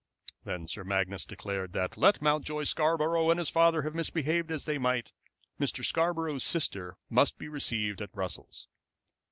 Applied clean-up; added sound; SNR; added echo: none; none; none; none.